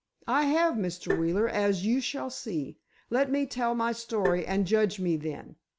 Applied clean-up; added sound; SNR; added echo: none; Tap; 6 dB; none.